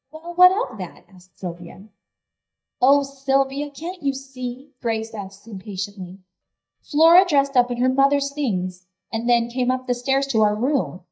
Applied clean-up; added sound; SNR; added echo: neural mask model DeepFilterNet 3.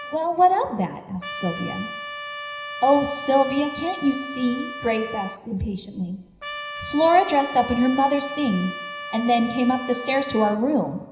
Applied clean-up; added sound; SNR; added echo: none; Trumpet; 12 dB; reverberation time 0.9 s.